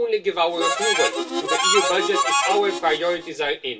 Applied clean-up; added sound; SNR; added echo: none; Harmonica; -1 dB; reverberation time 0.2 s.